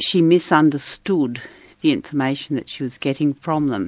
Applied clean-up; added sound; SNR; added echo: none; none; none; none.